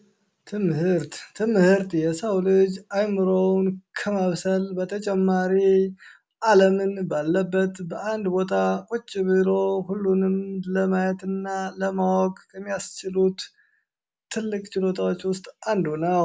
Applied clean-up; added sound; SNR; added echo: none; none; none; none.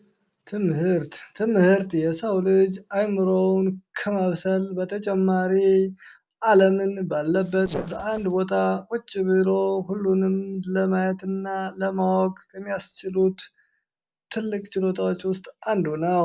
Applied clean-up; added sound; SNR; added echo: neural separator model SepFormer DNS4.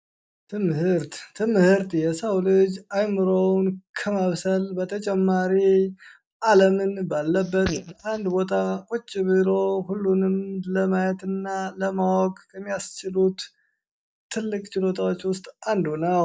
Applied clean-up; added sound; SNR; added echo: neural mask model DeepFilterNet 3.